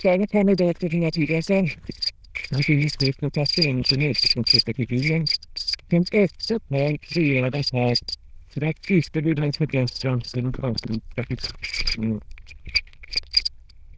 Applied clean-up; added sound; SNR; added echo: neural diffusion model UNIVERSE++.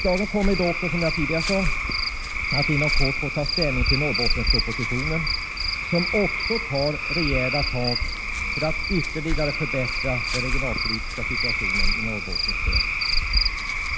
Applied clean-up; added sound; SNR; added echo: none; Cricket / Frog; -3 dB; none.